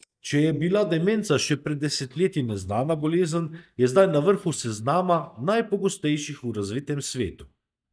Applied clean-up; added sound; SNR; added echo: neural mask model DeepFilterNet 3.